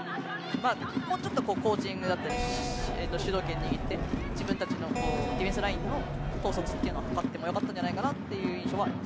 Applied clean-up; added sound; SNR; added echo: none; Keyboard (musical); 2 dB; none.